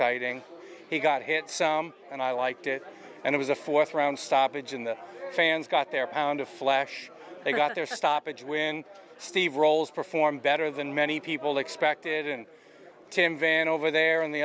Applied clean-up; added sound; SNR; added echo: none; none; none; none.